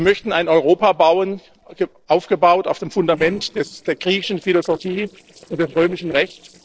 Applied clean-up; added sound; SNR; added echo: neural separator model SepFormer DNS4.